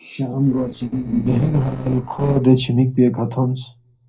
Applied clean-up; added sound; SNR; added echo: neural separator model SepFormer DNS4.